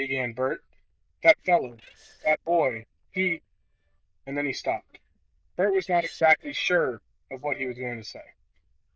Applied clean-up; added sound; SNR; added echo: neural diffusion model UNIVERSE++.